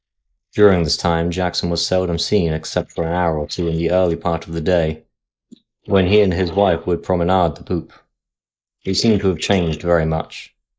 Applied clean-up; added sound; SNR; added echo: neural mask model Resemble Enhance denoiser.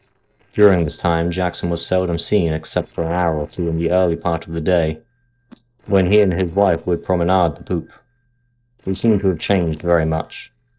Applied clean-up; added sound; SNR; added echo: neural separator model SepFormer DNS4.